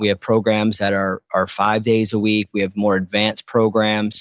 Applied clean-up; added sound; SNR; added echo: none; none; none; none.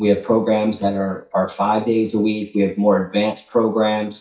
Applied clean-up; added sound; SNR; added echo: neural mask model DeepFilterNet 3.